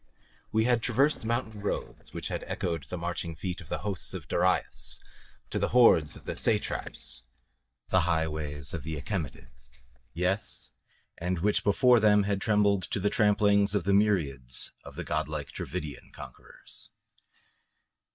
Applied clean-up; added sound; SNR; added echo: neural mask model DeepFilterNet 3.